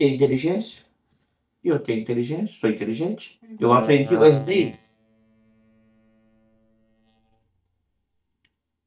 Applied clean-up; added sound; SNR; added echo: neural mask model DeepFilterNet 3.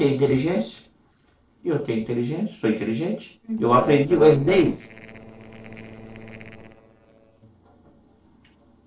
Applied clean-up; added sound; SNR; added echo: neural separator model SepFormer DNS4.